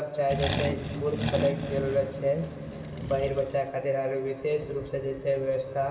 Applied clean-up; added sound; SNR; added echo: none; Accelerating, revving, vroom; 5 dB; reverberation time 2.7 s.